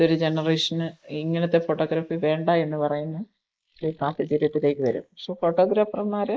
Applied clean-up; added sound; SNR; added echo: neural mask model Resemble Enhance denoiser.